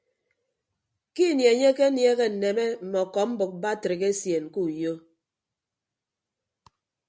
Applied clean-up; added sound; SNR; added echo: none; none; none; none.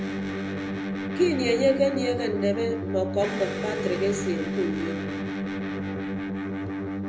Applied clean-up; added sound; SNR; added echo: none; Electric guitar; 2 dB; reverberation time 0.5 s.